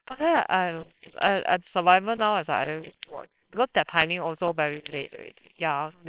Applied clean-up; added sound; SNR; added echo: neural separator model SepFormer WHAMR!.